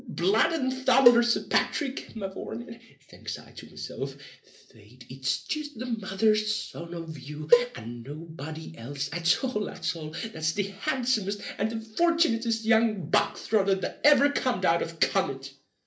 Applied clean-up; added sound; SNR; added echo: neural separator model SepFormer DNS4.